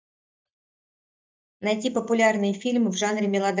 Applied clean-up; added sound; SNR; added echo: neural mask model DeepFilterNet 3.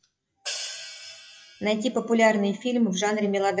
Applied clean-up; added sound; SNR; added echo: classical method WPE with log-MMSE.